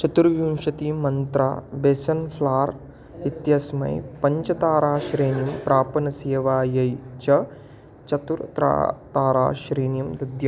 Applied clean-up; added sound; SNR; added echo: none; none; none; none.